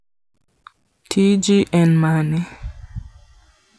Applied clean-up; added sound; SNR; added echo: none; none; none; none.